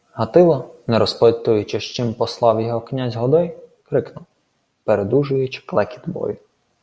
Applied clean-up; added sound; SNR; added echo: none; none; none; none.